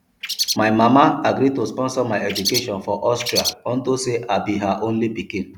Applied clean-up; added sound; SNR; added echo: none; Bird; 3 dB; none.